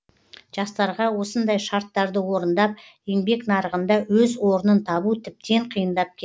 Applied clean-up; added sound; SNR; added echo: none; none; none; none.